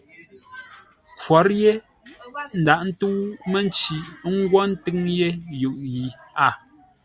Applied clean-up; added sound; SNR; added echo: none; none; none; none.